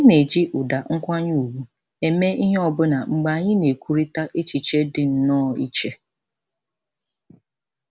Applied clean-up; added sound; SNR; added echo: none; none; none; none.